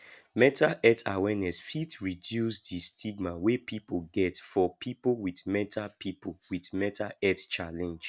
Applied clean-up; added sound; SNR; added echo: none; none; none; none.